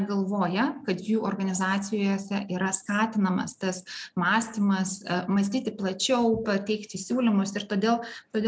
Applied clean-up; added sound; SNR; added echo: none; none; none; none.